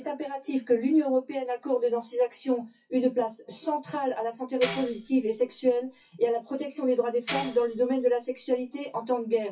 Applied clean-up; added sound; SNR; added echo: classical method WPE with log-MMSE.